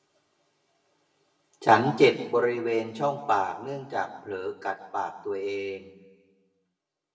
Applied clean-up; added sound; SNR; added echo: none; none; none; reverberation time 1.0 s.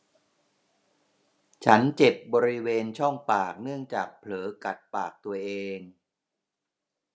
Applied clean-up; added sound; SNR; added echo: none; none; none; none.